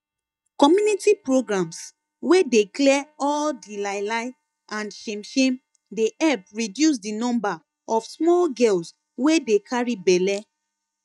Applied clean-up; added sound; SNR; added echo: neural mask model DeepFilterNet 3.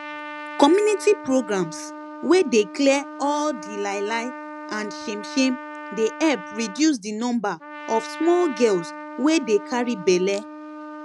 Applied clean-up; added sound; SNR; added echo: none; Trumpet; 13 dB; none.